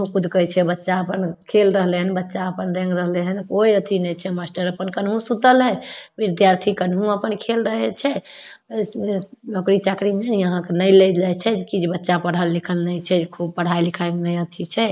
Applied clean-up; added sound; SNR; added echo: neural mask model Resemble Enhance denoiser.